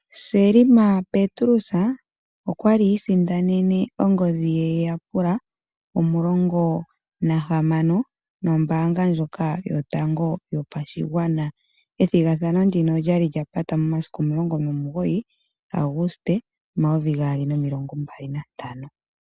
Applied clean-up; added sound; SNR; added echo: none; none; none; none.